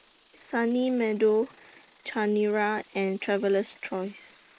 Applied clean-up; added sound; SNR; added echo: neural mask model Resemble Enhance denoiser.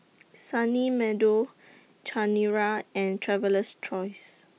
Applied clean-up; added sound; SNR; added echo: none; none; none; none.